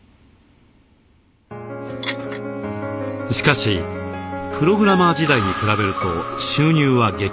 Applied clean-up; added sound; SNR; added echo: none; none; none; none.